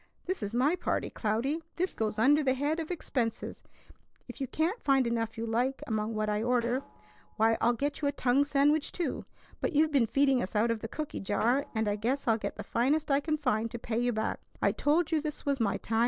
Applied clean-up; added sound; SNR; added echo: neural separator model SepFormer DNS4.